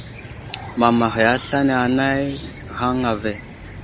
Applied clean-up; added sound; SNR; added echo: none; Cricket / Chicken, rooster; 14 dB; none.